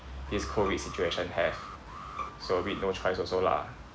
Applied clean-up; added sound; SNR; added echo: none; Bowed string instrument + Alarm; 12 dB; none.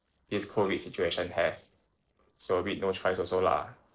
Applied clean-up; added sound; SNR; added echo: neural separator model SepFormer DNS4.